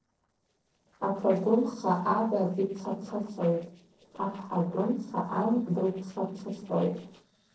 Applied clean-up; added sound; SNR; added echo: neural separator model SepFormer DNS4.